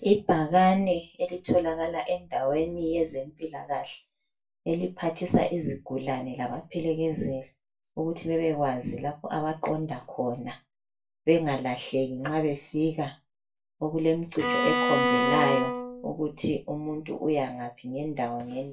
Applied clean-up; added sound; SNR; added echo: none; Bowed string instrument; -1 dB; reverberation time 0.2 s.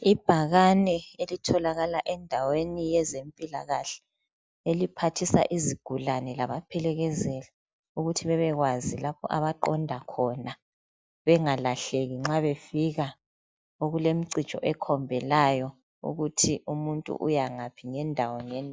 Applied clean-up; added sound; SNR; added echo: none; none; none; none.